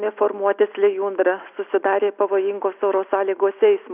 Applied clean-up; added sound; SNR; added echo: none; none; none; none.